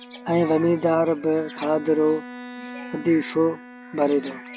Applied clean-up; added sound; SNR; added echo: none; Bowed string instrument; 17 dB; none.